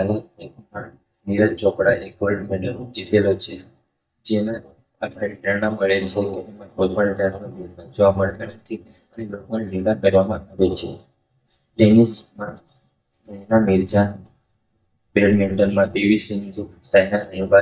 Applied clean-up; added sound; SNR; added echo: neural mask model DeepFilterNet 3.